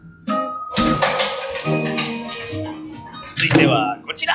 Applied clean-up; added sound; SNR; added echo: classical method log-MMSE.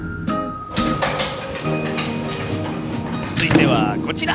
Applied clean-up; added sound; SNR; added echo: none; Sliding door / Slam; -2 dB; none.